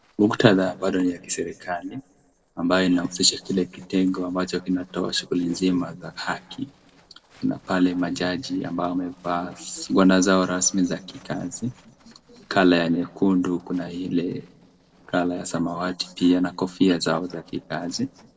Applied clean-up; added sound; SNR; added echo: neural separator model SepFormer DNS4.